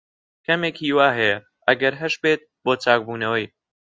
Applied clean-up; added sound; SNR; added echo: none; none; none; none.